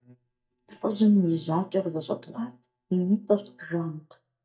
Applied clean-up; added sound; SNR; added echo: neural mask model DeepFilterNet 3.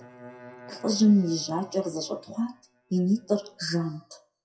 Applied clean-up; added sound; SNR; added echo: classical method WPE with log-MMSE.